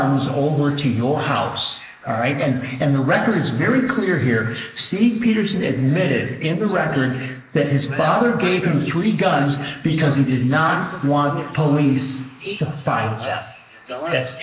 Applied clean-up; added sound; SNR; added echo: neural mask model Resemble Enhance denoiser.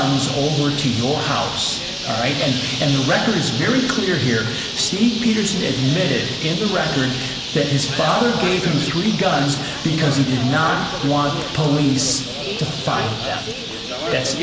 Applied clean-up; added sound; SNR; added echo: none; Bird; 7 dB; none.